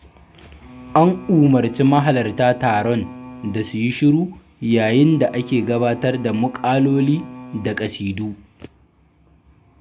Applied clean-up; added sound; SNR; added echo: none; Bowed string instrument; 18 dB; none.